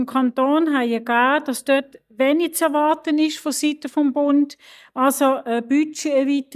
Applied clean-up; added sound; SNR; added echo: neural mask model DeepFilterNet 3.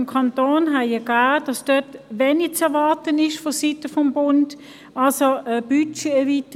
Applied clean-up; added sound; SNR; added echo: none; none; none; none.